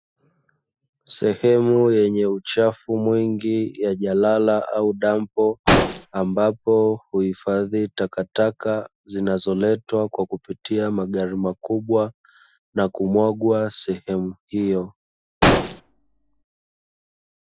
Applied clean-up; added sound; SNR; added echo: classical method Wiener filter.